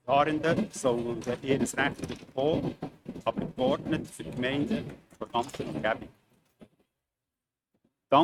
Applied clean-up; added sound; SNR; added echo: neural mask model RNNoise.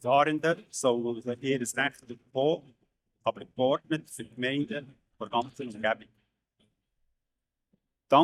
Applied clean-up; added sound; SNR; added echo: neural mask model DeepFilterNet 3.